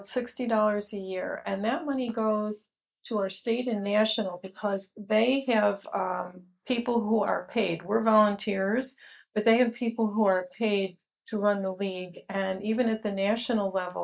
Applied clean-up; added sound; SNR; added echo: neural mask model Resemble Enhance denoiser.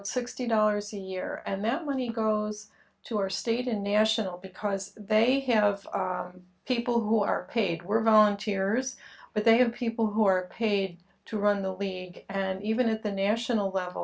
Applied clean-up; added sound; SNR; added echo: none; none; none; none.